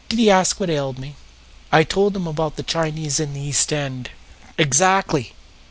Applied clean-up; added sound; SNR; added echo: none; none; none; none.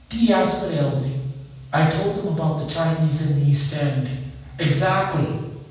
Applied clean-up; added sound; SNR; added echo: none; none; none; reverberation time 1.2 s.